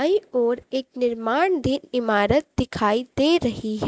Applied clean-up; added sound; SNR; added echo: none; none; none; none.